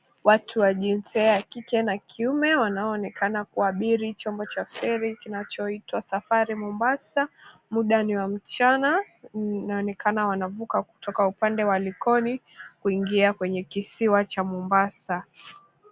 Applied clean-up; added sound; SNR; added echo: none; none; none; none.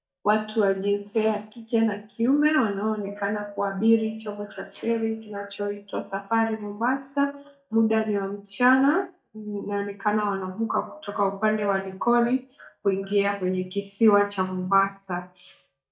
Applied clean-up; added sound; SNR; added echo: neural mask model DeepFilterNet 3.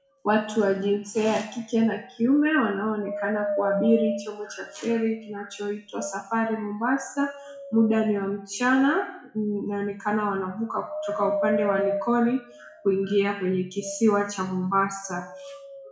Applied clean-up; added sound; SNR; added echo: classical method WPE with log-MMSE.